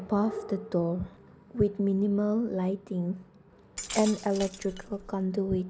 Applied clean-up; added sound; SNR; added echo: none; Glass; 12 dB; none.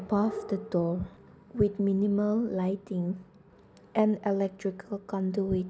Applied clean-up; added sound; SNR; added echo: none; none; none; none.